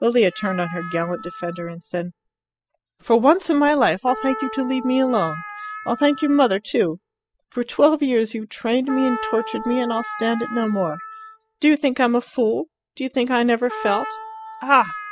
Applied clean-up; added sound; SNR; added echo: classical method spectral subtraction.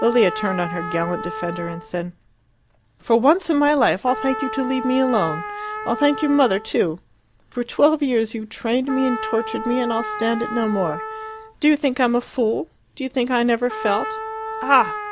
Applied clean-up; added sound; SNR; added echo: none; Trumpet; 10 dB; none.